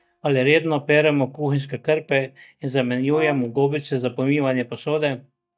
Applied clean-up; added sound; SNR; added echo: neural mask model DeepFilterNet 3.